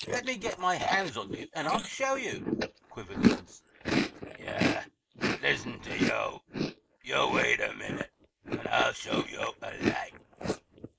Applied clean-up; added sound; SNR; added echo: neural mask model Resemble Enhance denoiser.